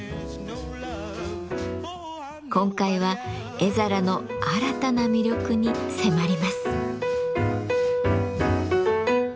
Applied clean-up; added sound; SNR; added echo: none; none; none; none.